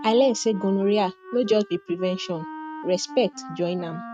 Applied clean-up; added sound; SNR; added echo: neural mask model RNNoise.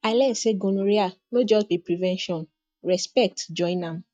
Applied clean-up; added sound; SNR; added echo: neural mask model DeepFilterNet 3.